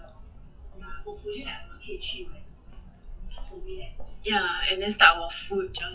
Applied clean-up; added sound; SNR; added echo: classical method WPE with log-MMSE.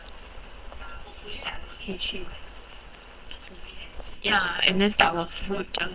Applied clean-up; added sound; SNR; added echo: neural separator model SepFormer WHAMR!.